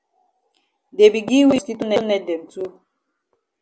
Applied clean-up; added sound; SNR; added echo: none; none; none; none.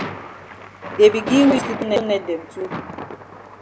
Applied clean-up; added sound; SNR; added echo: none; Thunder; 10 dB; none.